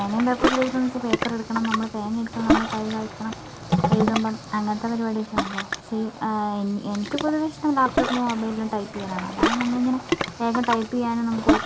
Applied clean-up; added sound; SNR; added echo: none; Ocean; 2 dB; none.